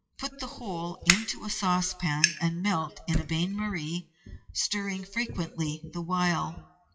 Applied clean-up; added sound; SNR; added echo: classical method WPE with log-MMSE.